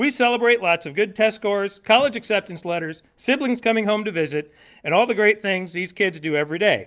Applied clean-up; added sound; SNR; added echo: none; none; none; none.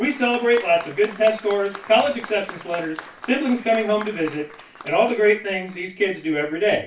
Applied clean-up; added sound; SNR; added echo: none; Applause; 18 dB; reverberation time 0.3 s.